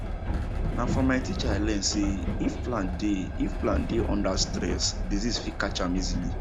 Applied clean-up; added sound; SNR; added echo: none; Train; 0 dB; none.